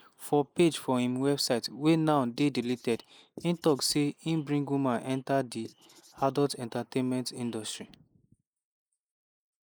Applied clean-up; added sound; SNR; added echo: neural mask model Resemble Enhance denoiser.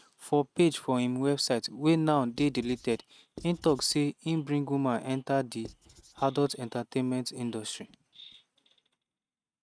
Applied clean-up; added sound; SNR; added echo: neural mask model RNNoise.